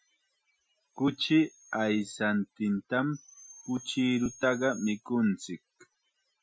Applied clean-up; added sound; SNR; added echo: classical method Wiener filter.